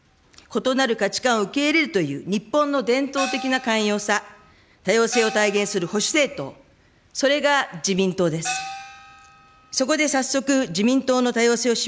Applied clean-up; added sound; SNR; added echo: none; Gong; 12 dB; none.